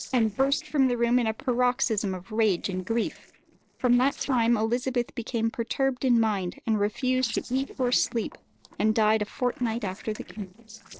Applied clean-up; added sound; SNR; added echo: neural separator model SepFormer DNS4.